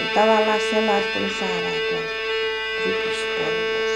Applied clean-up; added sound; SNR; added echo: none; Bowed string instrument; -2 dB; none.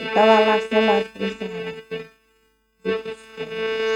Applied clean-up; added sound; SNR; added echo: neural mask model RNNoise.